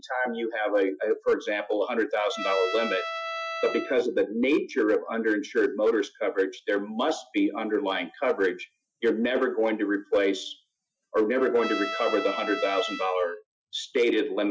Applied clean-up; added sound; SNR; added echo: classical method Wiener filter.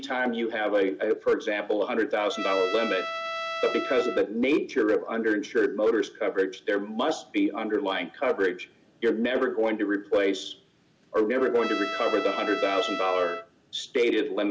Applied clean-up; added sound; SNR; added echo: none; Trumpet; 9 dB; none.